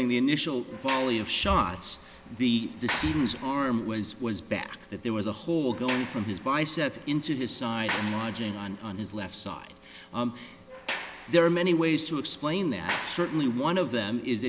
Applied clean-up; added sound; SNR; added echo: none; Sliding door; 12 dB; none.